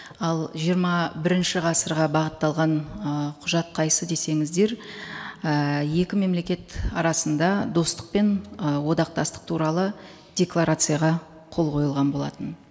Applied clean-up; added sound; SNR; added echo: none; none; none; none.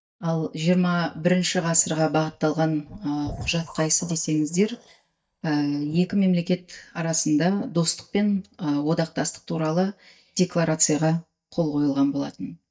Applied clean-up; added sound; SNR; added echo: neural mask model DeepFilterNet 3.